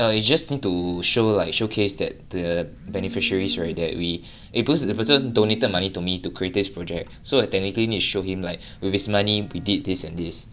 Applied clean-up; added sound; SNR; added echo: none; Telephone; 17 dB; none.